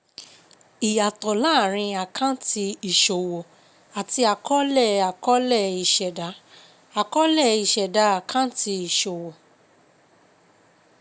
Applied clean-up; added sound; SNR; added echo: none; none; none; none.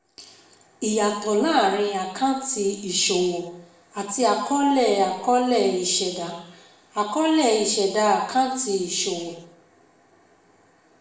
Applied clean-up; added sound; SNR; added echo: none; none; none; reverberation time 0.8 s.